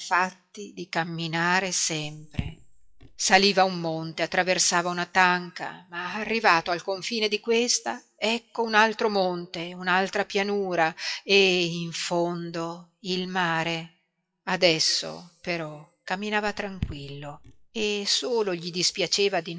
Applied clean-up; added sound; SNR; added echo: classical method WPE with log-MMSE.